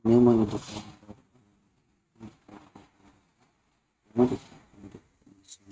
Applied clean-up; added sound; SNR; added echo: neural mask model RNNoise.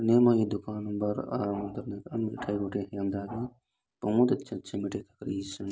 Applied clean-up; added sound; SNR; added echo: none; none; none; none.